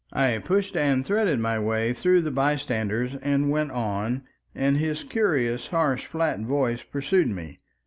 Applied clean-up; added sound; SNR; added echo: none; none; none; none.